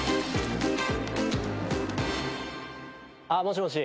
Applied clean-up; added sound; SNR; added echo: none; Water / Splash, splatter + Wind instrument, woodwind instrument; 20 dB; none.